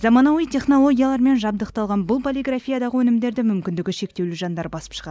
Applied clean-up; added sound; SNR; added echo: none; none; none; none.